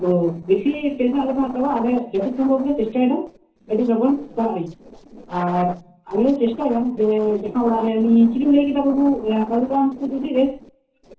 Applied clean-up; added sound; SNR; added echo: neural separator model SepFormer DNS4.